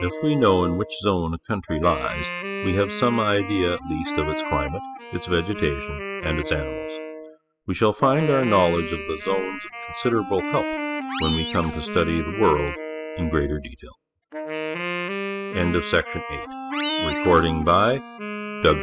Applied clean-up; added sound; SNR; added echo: classical method spectral subtraction.